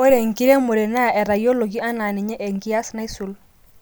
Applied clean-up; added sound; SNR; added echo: none; none; none; none.